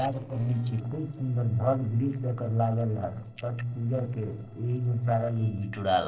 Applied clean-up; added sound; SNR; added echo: neural separator model SepFormer DNS4.